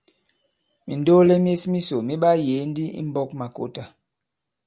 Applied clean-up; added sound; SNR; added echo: none; none; none; none.